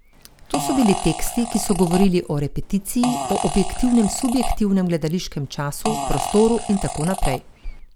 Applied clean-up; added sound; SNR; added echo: none; Fart; 9 dB; none.